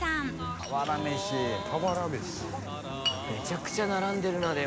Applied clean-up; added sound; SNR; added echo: none; Glass; 13 dB; none.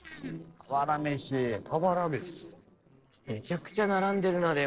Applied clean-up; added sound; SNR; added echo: neural separator model SepFormer DNS4.